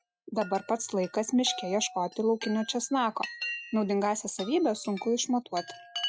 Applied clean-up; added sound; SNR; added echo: classical method Wiener filter.